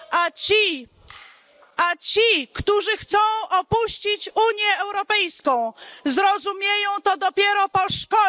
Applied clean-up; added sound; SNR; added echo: none; none; none; none.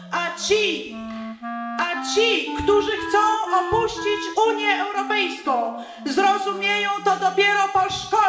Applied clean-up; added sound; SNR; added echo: none; Wind instrument, woodwind instrument; 11 dB; reverberation time 1.1 s.